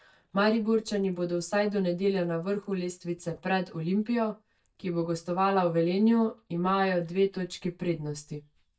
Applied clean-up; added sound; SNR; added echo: neural mask model DeepFilterNet 3.